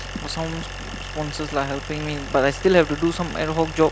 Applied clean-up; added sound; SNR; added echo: none; Idling; 10 dB; none.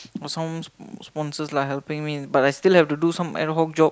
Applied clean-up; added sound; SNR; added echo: none; none; none; none.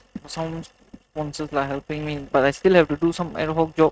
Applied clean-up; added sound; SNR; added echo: neural mask model RNNoise.